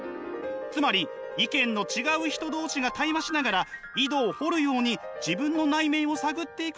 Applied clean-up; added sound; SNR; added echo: none; none; none; none.